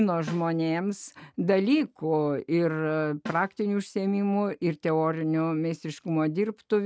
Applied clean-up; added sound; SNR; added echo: neural mask model RNNoise.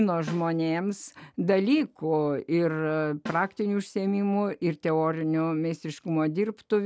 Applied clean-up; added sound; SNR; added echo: none; Snare drum; 19 dB; none.